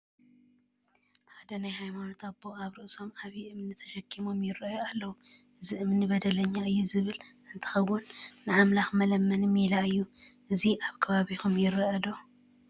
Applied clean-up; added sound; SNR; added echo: none; none; none; none.